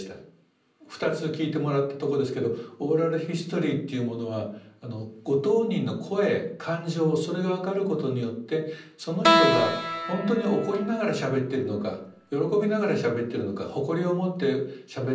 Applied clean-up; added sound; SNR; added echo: none; Keyboard (musical); 0 dB; reverberation time 0.6 s.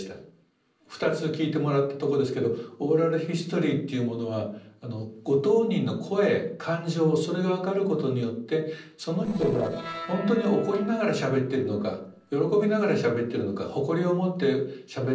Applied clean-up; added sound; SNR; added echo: neural separator model SepFormer DNS4.